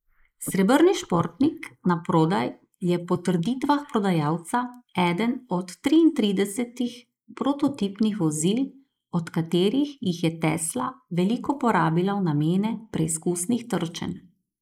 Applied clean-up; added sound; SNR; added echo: neural mask model Resemble Enhance denoiser.